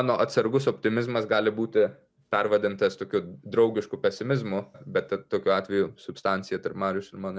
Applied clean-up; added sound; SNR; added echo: none; none; none; none.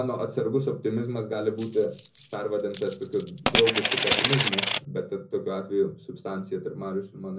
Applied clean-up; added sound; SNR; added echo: none; Coin (dropping); -3 dB; reverberation time 0.4 s.